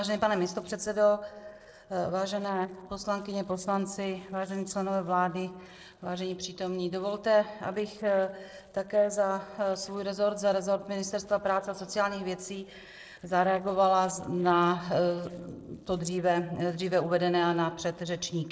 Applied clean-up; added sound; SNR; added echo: neural separator model SepFormer DNS4.